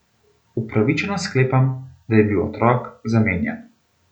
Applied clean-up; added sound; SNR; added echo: none; none; none; none.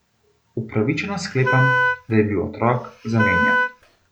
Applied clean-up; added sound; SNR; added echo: none; Wind instrument, woodwind instrument; 0 dB; none.